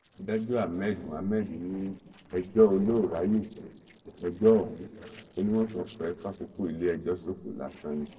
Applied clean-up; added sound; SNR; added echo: neural separator model SepFormer DNS4.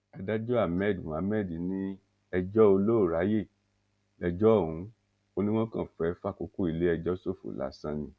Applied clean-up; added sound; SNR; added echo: none; none; none; none.